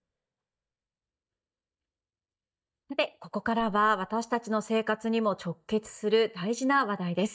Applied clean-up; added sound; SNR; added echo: neural mask model DeepFilterNet 3.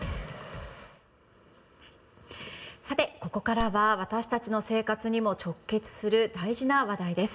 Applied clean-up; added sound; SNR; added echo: none; Crack; 11 dB; reverberation time 0.7 s.